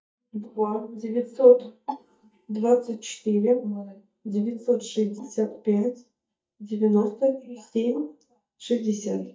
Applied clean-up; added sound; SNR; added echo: neural mask model DeepFilterNet 3.